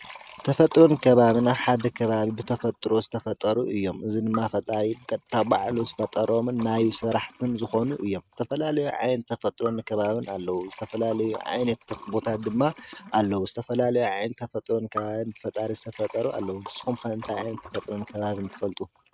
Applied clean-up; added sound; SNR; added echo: neural mask model RNNoise.